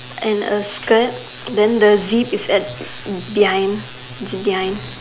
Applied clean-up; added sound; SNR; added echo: none; none; none; none.